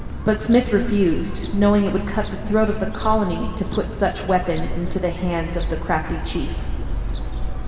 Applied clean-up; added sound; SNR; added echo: none; Gull, seagull / Fowl; 3 dB; reverberation time 2.5 s.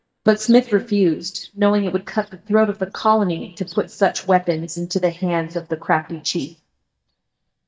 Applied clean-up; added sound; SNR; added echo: neural mask model DeepFilterNet 3.